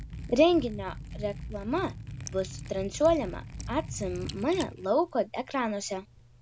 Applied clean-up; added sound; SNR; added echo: none; Liquid; 11 dB; none.